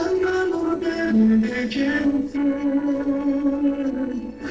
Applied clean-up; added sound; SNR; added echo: neural separator model SepFormer DNS4.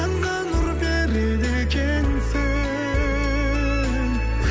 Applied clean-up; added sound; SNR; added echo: none; none; none; none.